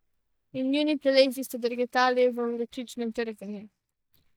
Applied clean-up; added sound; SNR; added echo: neural mask model DeepFilterNet 3.